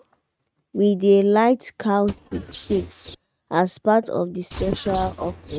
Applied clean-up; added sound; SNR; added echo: neural mask model RNNoise.